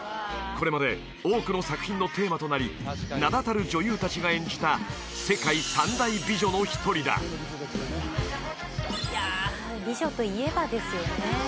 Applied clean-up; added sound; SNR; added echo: none; none; none; none.